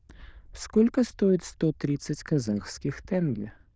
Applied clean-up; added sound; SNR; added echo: neural diffusion model UNIVERSE++.